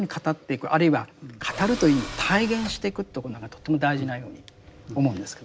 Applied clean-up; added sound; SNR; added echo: none; Tools; 14 dB; none.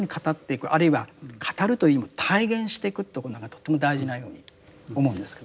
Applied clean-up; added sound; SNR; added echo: none; none; none; none.